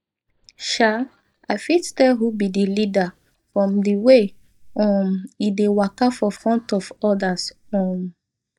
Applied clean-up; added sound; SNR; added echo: neural mask model DeepFilterNet 3.